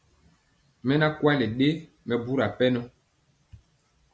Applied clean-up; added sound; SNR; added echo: none; none; none; none.